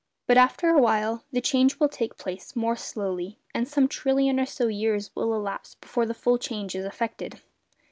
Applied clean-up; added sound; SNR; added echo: none; none; none; none.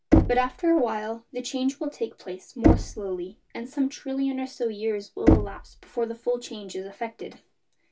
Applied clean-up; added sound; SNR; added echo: none; Knock; -1 dB; reverberation time 0.1 s.